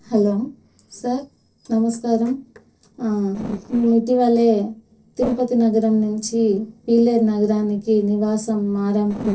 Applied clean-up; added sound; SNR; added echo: neural separator model SepFormer DNS4.